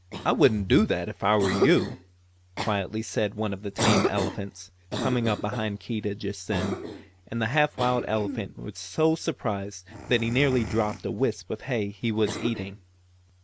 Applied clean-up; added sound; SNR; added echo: none; Cough; 7 dB; none.